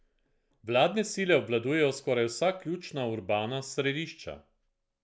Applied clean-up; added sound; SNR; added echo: none; none; none; none.